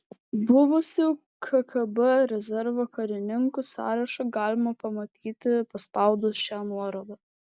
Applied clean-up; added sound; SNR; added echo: none; none; none; none.